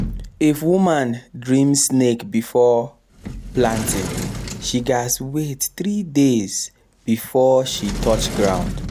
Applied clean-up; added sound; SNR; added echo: none; Sliding door; 11 dB; none.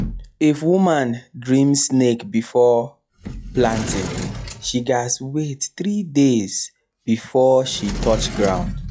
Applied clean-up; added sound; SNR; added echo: classical method log-MMSE.